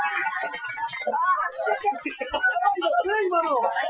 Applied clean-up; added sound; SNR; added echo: classical method Wiener filter.